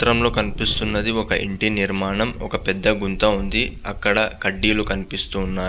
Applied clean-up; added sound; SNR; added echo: none; Wind; 9 dB; none.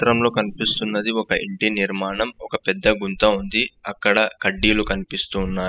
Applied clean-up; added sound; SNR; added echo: classical method spectral subtraction.